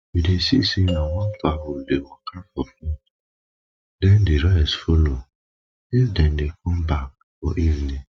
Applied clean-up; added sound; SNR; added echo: neural mask model RNNoise.